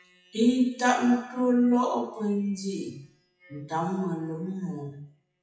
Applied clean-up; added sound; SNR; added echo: classical method WPE with log-MMSE.